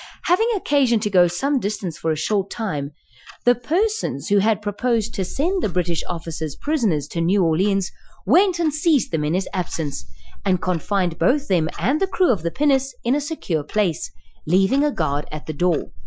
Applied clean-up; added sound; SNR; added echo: classical method Wiener filter.